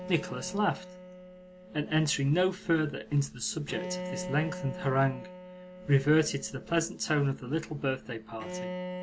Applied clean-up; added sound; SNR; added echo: none; Bowed string instrument; 12 dB; none.